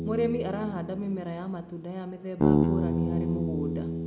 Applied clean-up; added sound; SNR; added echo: none; Bass guitar; -4 dB; none.